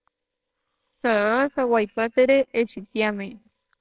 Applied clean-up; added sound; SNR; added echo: neural separator model SepFormer WHAMR!.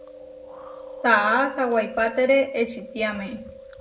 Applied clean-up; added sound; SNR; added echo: none; Chewing, mastication; 14 dB; reverberation time 0.3 s.